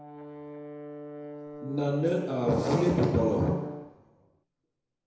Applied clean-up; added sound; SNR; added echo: none; Brass instrument; 13 dB; reverberation time 1.0 s.